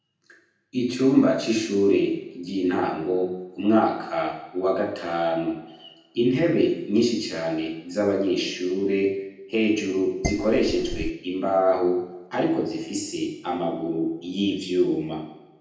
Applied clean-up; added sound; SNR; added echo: none; Dishes, pots, and pans; 6 dB; reverberation time 0.9 s.